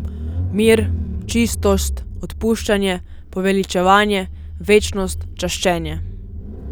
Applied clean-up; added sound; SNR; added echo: none; Engine / Car; 7 dB; none.